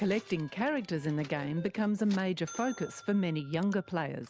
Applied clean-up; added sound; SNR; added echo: none; none; none; none.